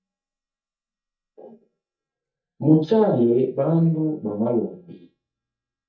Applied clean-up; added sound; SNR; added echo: neural mask model DeepFilterNet 3.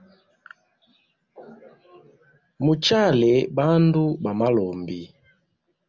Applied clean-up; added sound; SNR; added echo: none; none; none; none.